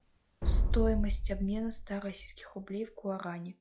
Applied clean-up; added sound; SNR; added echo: classical method log-MMSE.